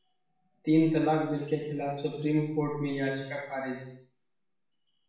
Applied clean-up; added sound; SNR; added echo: none; none; none; reverberation time 0.6 s.